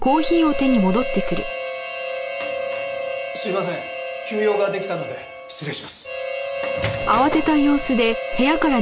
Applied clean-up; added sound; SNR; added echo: none; Harmonica; 6 dB; none.